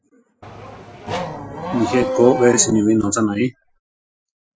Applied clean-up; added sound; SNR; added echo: classical method Wiener filter.